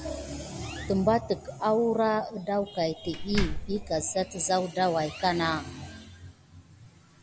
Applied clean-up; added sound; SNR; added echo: none; Slam; 11 dB; none.